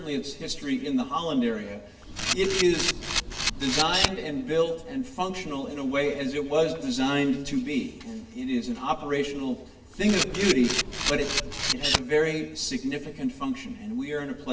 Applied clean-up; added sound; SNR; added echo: none; Camera; 0 dB; reverberation time 0.9 s.